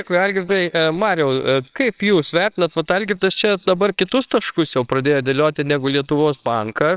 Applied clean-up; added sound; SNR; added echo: neural separator model SepFormer WHAMR!.